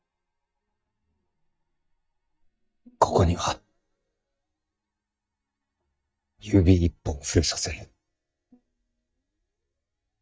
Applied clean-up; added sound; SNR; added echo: neural mask model DeepFilterNet 3.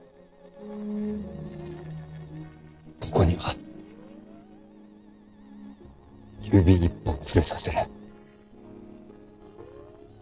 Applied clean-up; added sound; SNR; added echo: neural separator model SepFormer DNS4.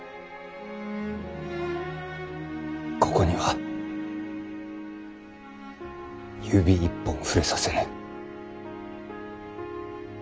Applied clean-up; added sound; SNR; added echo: none; none; none; none.